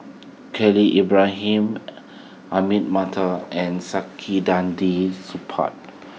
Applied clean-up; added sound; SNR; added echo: none; none; none; none.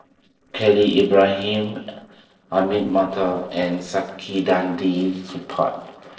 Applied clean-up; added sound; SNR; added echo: neural separator model SepFormer DNS4.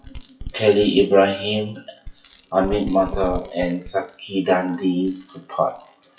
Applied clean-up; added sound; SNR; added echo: classical method WPE with log-MMSE.